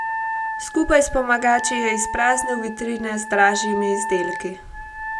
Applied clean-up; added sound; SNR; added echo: none; Wind instrument, woodwind instrument; 6 dB; none.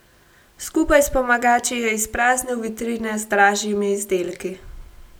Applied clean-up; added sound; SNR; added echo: none; none; none; none.